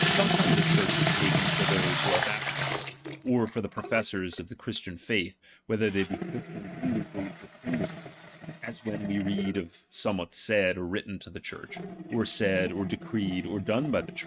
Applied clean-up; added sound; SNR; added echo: neural mask model RNNoise.